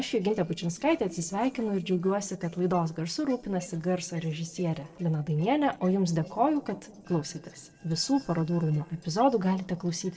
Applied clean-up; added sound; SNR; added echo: neural separator model SepFormer DNS4.